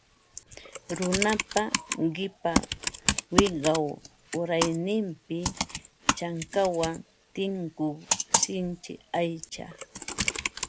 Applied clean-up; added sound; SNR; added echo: none; Computer keyboard; 1 dB; none.